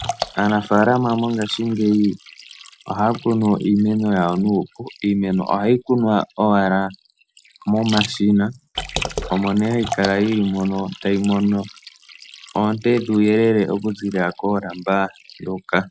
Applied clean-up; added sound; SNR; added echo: none; Liquid; 15 dB; none.